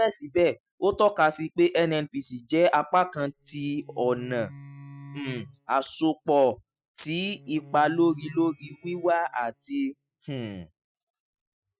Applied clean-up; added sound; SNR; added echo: classical method spectral subtraction.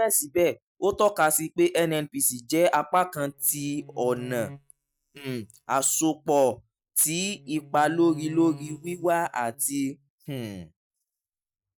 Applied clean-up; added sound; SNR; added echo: neural mask model DeepFilterNet 3.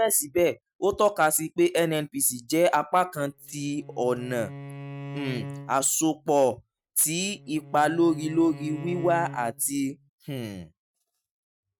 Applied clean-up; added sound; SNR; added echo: neural mask model RNNoise.